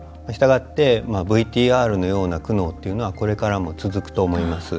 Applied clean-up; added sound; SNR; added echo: none; none; none; none.